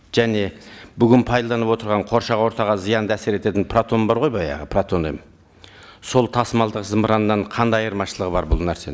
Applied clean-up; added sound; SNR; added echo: none; none; none; none.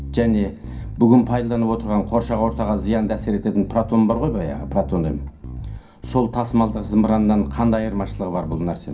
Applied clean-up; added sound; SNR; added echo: none; Bass guitar; 11 dB; reverberation time 0.3 s.